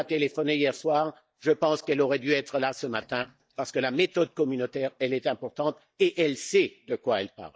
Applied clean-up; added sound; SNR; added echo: neural mask model DeepFilterNet 3.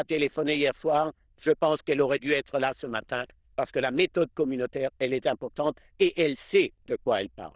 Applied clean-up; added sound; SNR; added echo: neural diffusion model UNIVERSE++.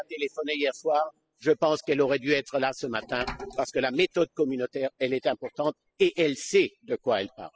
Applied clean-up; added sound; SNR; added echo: classical method spectral subtraction.